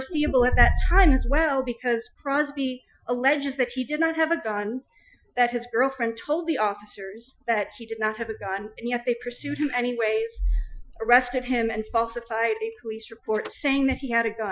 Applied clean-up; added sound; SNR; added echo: classical method Wiener filter.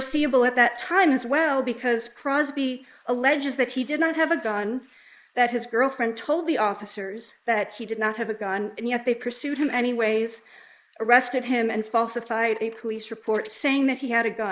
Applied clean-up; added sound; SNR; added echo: neural mask model Resemble Enhance denoiser.